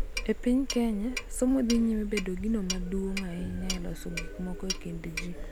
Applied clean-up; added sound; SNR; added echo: none; Clock; 5 dB; none.